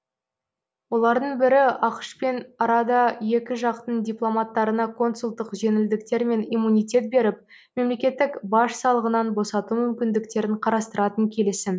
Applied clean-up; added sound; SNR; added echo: none; none; none; none.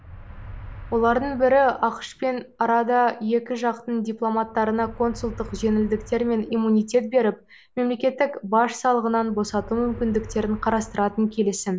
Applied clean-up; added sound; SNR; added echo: none; Motor vehicle (road); 18 dB; none.